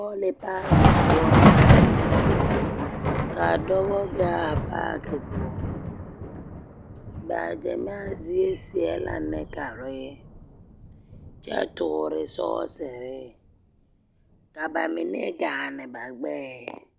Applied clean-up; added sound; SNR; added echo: none; Thunder; -5 dB; none.